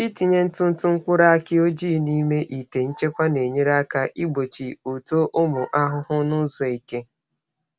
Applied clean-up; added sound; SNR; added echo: none; none; none; none.